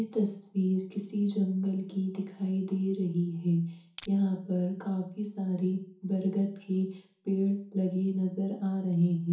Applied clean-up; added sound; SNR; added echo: none; Crushing; 15 dB; reverberation time 0.7 s.